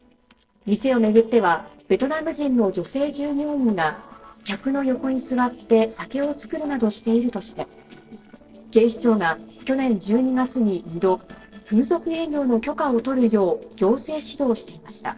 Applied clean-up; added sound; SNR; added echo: neural separator model SepFormer DNS4.